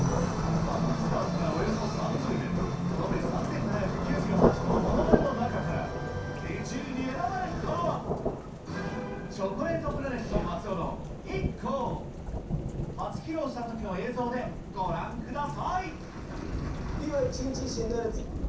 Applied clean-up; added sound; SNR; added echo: none; Rain / Thunderstorm; 1 dB; reverberation time 0.6 s.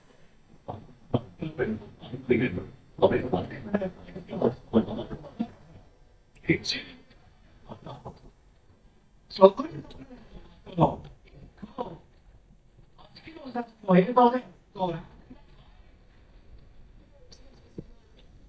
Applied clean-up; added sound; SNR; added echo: neural mask model DeepFilterNet 3.